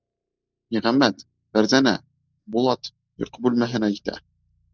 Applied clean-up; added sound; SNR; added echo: neural mask model DeepFilterNet 3.